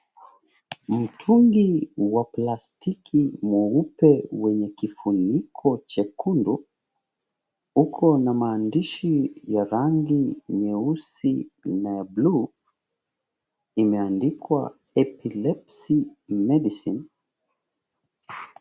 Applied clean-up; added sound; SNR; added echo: none; none; none; none.